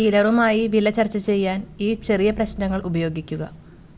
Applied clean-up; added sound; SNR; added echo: none; none; none; none.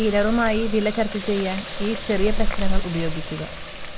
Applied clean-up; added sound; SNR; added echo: none; Water tap, faucet; 0 dB; none.